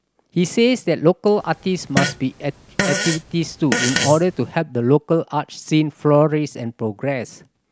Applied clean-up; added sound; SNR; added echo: none; Fart; 5 dB; none.